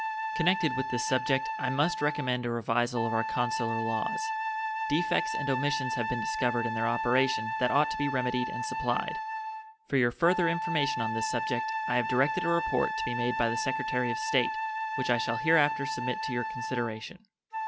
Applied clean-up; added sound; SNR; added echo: none; Wind instrument, woodwind instrument; 2 dB; none.